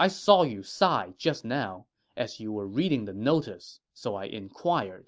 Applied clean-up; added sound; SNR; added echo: none; none; none; none.